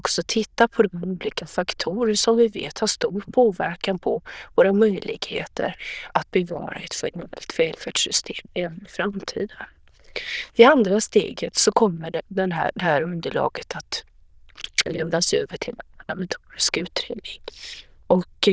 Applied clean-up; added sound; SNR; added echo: neural diffusion model UNIVERSE++.